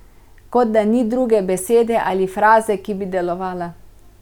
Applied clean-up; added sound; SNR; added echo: none; none; none; none.